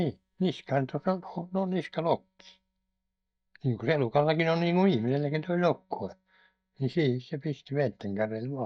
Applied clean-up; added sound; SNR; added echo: neural mask model DeepFilterNet 3.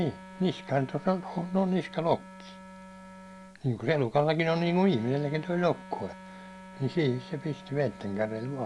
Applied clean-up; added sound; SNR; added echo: none; Wind instrument, woodwind instrument; 17 dB; none.